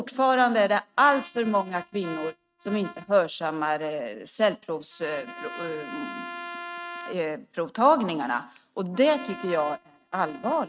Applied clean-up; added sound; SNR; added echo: neural mask model RNNoise.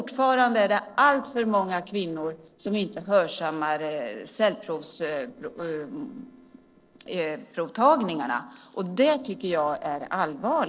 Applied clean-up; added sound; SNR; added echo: neural separator model SepFormer DNS4.